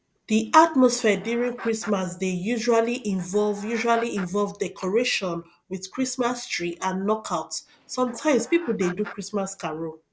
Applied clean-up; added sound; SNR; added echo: none; Chicken, rooster; 19 dB; none.